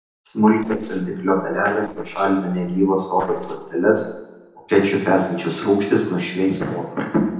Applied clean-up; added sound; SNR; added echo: neural separator model SepFormer DNS4.